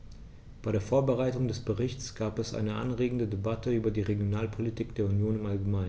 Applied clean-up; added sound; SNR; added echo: none; none; none; none.